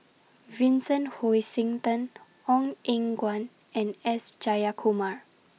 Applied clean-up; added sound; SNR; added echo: none; none; none; none.